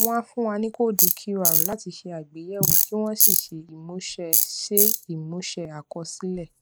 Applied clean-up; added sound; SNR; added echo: neural mask model Resemble Enhance denoiser.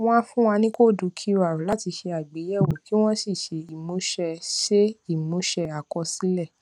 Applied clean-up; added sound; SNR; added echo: none; none; none; none.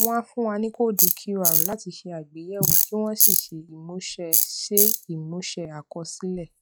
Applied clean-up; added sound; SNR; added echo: classical method log-MMSE.